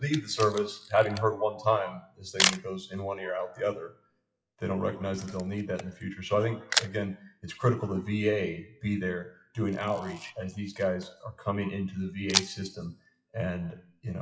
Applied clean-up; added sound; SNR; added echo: classical method WPE with log-MMSE.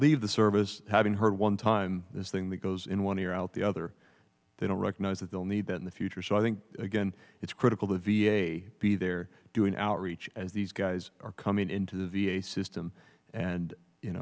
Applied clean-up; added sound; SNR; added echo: none; none; none; none.